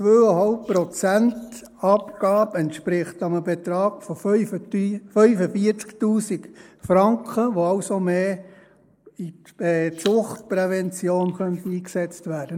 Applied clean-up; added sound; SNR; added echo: neural mask model Resemble Enhance denoiser.